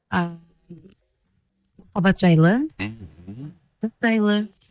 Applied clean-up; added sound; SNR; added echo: neural mask model DeepFilterNet 3.